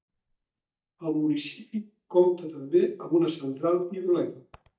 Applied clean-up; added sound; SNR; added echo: neural mask model DeepFilterNet 3.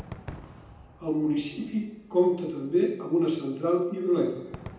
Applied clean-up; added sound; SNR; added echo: none; Crowd / Cheering / Fireworks; 19 dB; reverberation time 0.9 s.